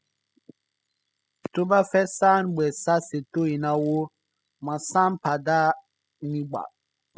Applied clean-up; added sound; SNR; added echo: classical method spectral subtraction.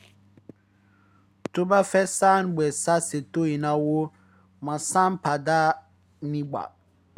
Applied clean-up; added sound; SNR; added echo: none; none; none; none.